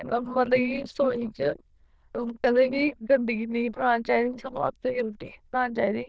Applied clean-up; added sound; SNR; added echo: neural diffusion model UNIVERSE++.